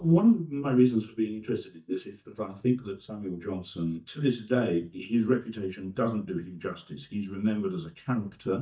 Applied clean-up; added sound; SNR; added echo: neural mask model DeepFilterNet 3.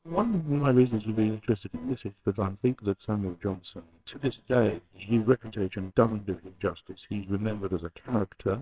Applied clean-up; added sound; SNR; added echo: neural separator model SepFormer WHAMR!.